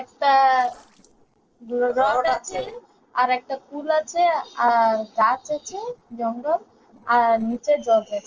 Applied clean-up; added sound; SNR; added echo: neural separator model SepFormer DNS4.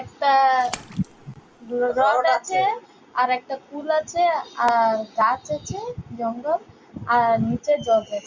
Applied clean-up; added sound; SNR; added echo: none; Splash, splatter; 20 dB; none.